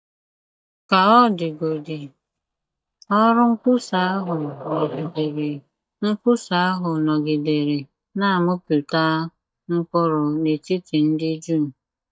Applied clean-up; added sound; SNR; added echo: neural mask model DeepFilterNet 3.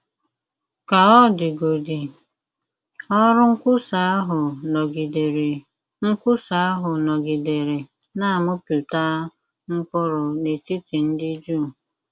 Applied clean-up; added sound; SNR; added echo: none; none; none; none.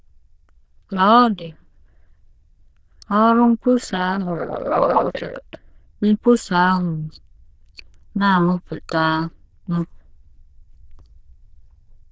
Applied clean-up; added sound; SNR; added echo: neural diffusion model UNIVERSE++.